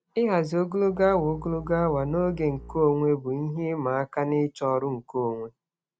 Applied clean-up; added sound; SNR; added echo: none; Bowed string instrument; 19 dB; none.